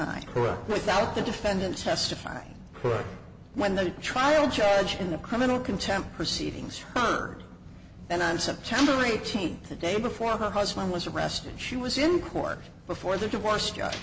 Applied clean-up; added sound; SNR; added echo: none; Wind; 18 dB; none.